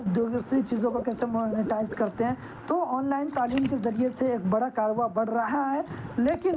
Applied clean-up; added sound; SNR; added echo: none; Water / Liquid; 17 dB; none.